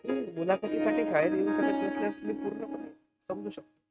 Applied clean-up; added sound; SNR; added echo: neural mask model RNNoise.